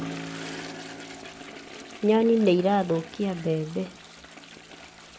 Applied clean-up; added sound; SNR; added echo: none; Toilet flush + Keyboard (musical); 13 dB; none.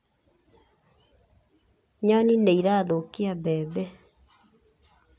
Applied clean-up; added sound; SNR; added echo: none; none; none; none.